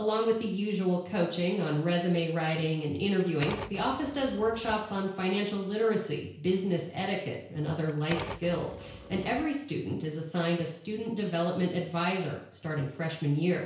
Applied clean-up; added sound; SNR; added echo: none; Typewriter; 13 dB; reverberation time 0.5 s.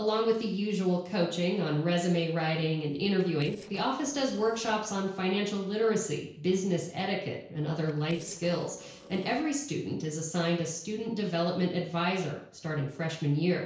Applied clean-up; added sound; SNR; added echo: neural separator model SepFormer DNS4.